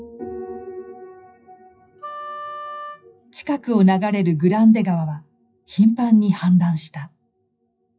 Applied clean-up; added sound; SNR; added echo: classical method WPE with log-MMSE.